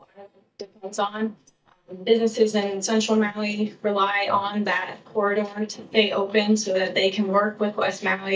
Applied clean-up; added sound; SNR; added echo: neural mask model DeepFilterNet 3.